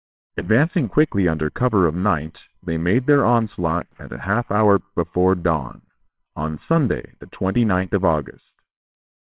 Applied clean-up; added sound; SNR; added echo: neural separator model SepFormer WHAMR!.